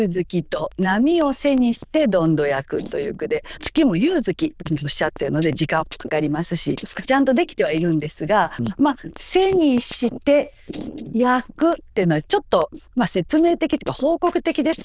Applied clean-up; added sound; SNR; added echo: neural diffusion model UNIVERSE++.